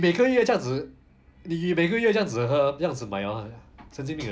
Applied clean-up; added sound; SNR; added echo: none; none; none; none.